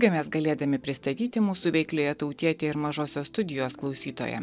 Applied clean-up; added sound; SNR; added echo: none; none; none; none.